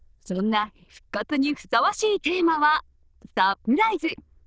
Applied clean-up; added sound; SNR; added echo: neural diffusion model UNIVERSE++.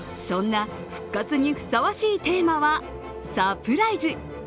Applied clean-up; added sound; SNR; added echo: none; Brass instrument; 18 dB; none.